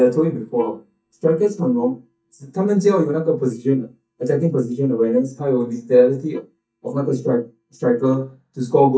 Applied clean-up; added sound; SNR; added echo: neural mask model DeepFilterNet 3.